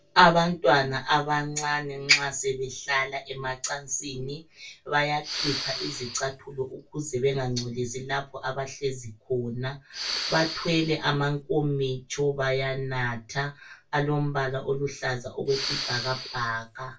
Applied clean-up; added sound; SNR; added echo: none; Respiratory sounds; 7 dB; reverberation time 0.2 s.